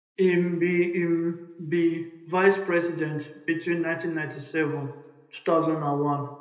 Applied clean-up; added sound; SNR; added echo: none; none; none; reverberation time 0.8 s.